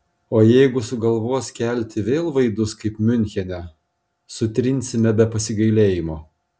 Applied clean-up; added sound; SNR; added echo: none; none; none; none.